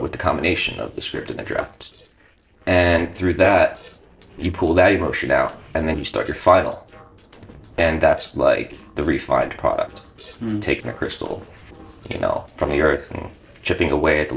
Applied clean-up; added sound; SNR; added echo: neural separator model SepFormer DNS4.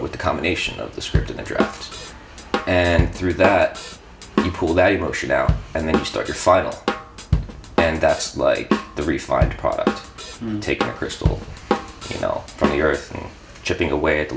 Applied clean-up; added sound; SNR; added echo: none; Drum / Drum kit; 3 dB; none.